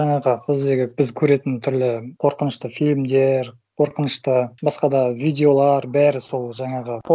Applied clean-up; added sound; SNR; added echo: none; none; none; none.